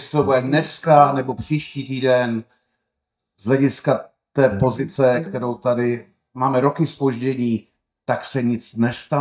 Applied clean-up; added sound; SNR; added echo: neural mask model DeepFilterNet 3.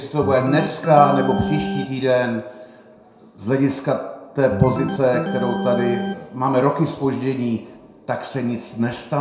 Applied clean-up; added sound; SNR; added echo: none; Organ; 7 dB; reverberation time 0.6 s.